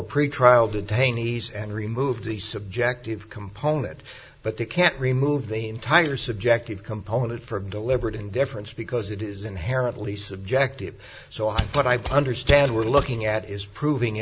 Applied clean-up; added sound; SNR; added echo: none; Mechanisms; 6 dB; none.